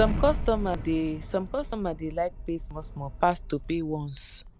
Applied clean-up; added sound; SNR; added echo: none; Explosion; 6 dB; none.